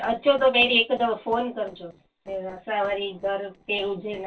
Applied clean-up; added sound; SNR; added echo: neural separator model SepFormer DNS4.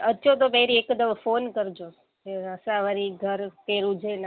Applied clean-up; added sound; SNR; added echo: none; none; none; none.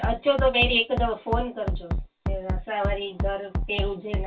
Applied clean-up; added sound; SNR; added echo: none; Bass drum; 2 dB; reverberation time 0.1 s.